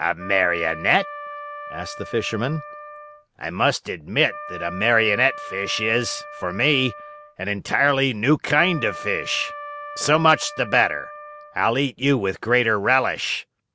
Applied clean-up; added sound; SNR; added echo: none; Wind instrument, woodwind instrument; 13 dB; none.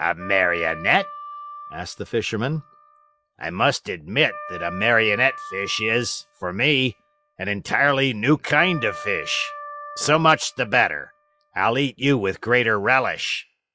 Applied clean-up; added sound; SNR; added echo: classical method log-MMSE.